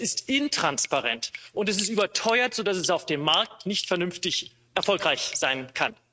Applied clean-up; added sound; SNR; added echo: neural mask model RNNoise.